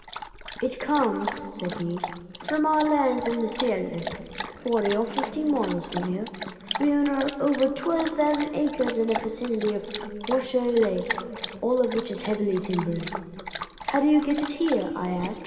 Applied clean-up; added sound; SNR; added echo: none; Dog; 9 dB; reverberation time 2.4 s.